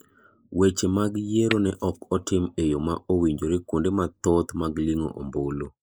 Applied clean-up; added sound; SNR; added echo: neural mask model Resemble Enhance denoiser.